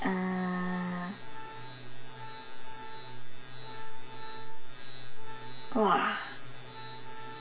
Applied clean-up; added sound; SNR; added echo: none; Organ; 19 dB; reverberation time 0.2 s.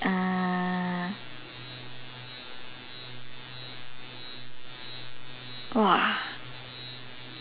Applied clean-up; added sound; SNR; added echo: none; none; none; none.